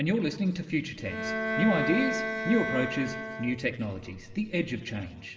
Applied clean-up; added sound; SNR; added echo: none; Bowed string instrument; 3 dB; reverberation time 1.8 s.